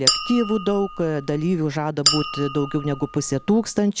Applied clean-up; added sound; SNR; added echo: none; Chink, clink; 5 dB; none.